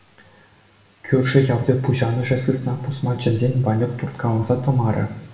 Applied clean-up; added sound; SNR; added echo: none; none; none; reverberation time 0.8 s.